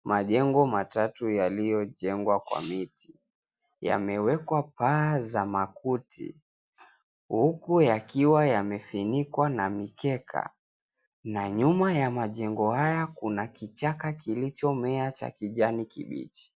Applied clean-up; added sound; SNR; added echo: none; none; none; none.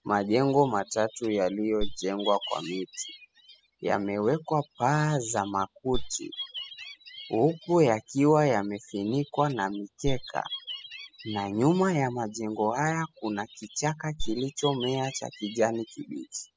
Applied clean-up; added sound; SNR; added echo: classical method spectral subtraction.